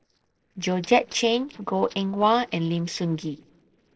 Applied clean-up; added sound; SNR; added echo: neural separator model SepFormer DNS4.